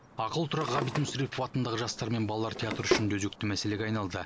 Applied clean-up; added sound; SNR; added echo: none; Drawer open or close; 7 dB; none.